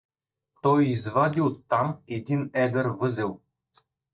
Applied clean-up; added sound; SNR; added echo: neural mask model DeepFilterNet 3.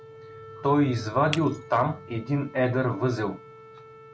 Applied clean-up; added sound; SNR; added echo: none; Wind instrument, woodwind instrument + Shatter; 17 dB; none.